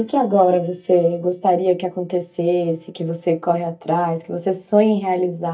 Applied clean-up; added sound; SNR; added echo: neural mask model DeepFilterNet 3.